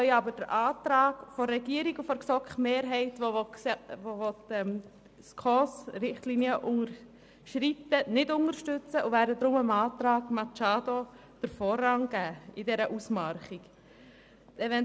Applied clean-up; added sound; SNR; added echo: none; none; none; none.